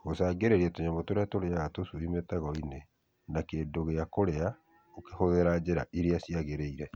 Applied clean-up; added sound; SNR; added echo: none; none; none; none.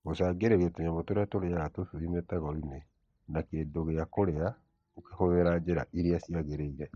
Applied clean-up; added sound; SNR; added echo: neural mask model DeepFilterNet 3.